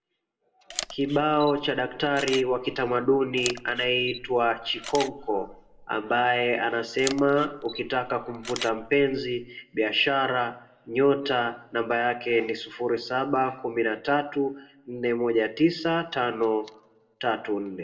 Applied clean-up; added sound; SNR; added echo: none; Camera; 14 dB; reverberation time 0.5 s.